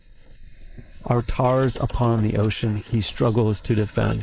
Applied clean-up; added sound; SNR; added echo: neural mask model Resemble Enhance denoiser.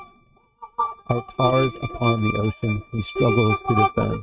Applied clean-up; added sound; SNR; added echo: neural mask model RNNoise.